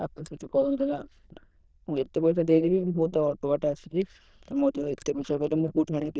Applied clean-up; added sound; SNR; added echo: neural diffusion model UNIVERSE++.